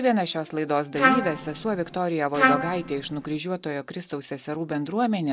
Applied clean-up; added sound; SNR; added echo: none; Trumpet; -1 dB; none.